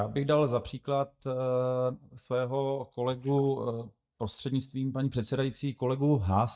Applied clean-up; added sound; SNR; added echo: neural mask model DeepFilterNet 3.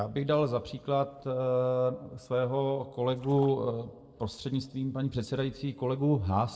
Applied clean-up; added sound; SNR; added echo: neural separator model SepFormer DNS4.